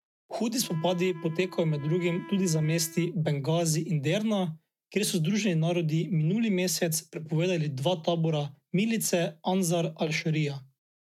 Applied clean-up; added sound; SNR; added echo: neural mask model RNNoise.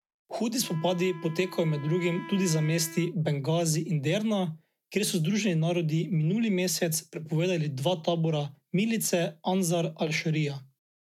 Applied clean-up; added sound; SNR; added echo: none; Wind instrument, woodwind instrument; 17 dB; none.